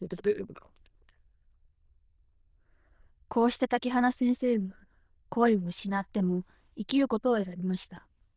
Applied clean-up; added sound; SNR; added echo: neural diffusion model UNIVERSE++.